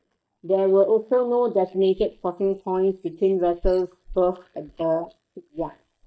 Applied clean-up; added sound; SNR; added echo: neural mask model DeepFilterNet 3.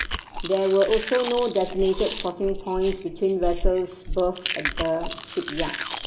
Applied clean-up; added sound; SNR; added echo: none; Chewing, mastication; 2 dB; reverberation time 0.5 s.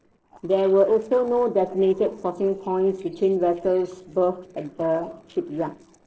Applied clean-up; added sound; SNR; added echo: neural separator model SepFormer DNS4.